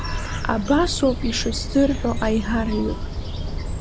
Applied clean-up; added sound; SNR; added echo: none; Bird; 3 dB; none.